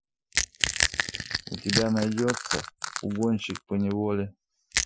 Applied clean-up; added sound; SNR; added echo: classical method Wiener filter.